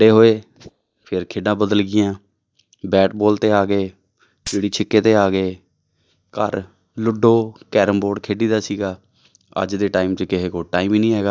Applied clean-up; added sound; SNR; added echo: neural mask model DeepFilterNet 3.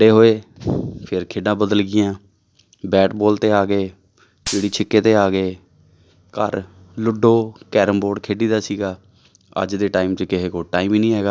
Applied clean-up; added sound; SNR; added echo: none; Gunshot, gunfire; 14 dB; none.